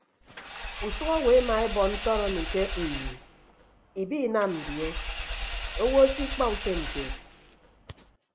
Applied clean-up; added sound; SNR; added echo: none; Engine / Vehicle; 6 dB; none.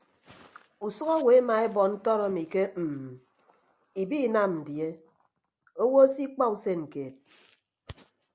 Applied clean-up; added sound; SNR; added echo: none; none; none; none.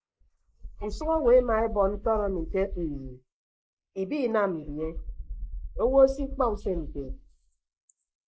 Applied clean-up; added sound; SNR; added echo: neural mask model Resemble Enhance denoiser.